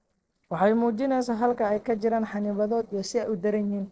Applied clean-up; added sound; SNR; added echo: neural separator model SepFormer DNS4.